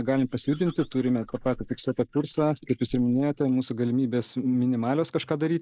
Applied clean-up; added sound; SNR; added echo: neural mask model Resemble Enhance denoiser.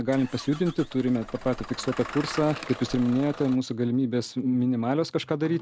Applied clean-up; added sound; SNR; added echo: none; Engine starting / Bus; 14 dB; none.